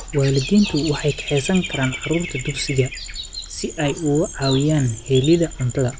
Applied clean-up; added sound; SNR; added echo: none; Bird / Dog; 12 dB; none.